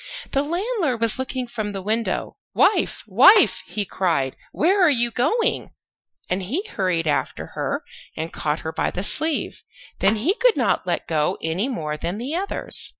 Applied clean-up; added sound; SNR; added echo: classical method Wiener filter.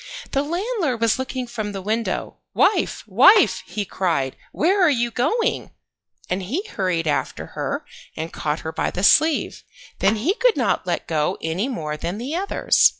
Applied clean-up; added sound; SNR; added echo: classical method log-MMSE.